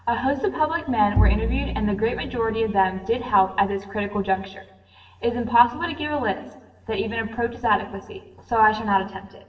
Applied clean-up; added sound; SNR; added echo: none; Bowed string instrument; 2 dB; reverberation time 0.9 s.